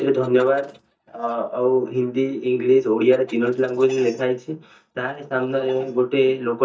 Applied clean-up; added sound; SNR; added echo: neural mask model DeepFilterNet 3.